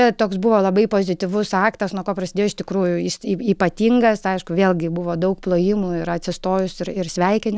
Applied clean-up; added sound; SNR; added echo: none; none; none; none.